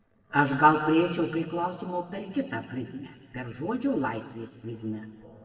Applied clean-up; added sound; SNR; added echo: neural separator model SepFormer DNS4.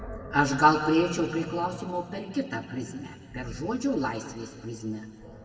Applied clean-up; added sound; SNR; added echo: none; Animal; 14 dB; reverberation time 2.1 s.